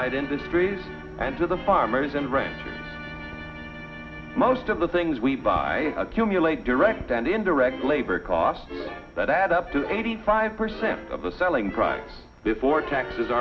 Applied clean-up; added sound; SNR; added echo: none; none; none; reverberation time 0.5 s.